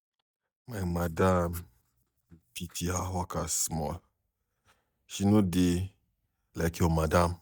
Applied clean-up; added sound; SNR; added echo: neural mask model DeepFilterNet 3.